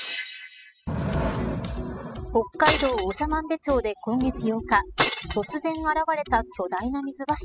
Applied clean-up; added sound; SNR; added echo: classical method spectral subtraction.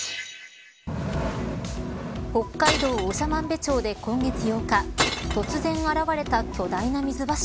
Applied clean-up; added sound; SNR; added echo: none; Glass; 3 dB; none.